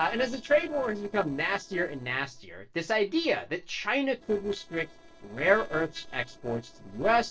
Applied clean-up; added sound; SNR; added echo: neural separator model SepFormer DNS4.